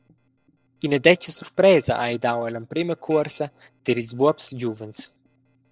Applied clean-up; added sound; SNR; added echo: neural separator model SepFormer DNS4.